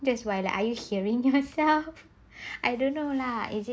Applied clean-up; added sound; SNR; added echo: none; none; none; none.